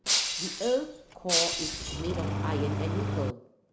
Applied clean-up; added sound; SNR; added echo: none; Engine starting + Shatter; -4 dB; none.